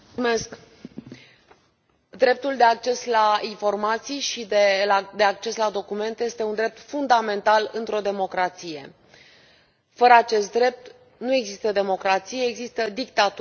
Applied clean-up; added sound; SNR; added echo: none; none; none; none.